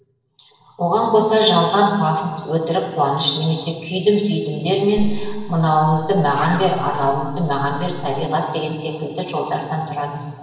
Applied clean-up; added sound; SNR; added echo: neural separator model SepFormer DNS4.